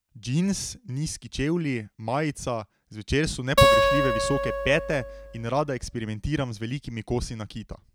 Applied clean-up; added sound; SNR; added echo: none; Acoustic guitar; -4 dB; none.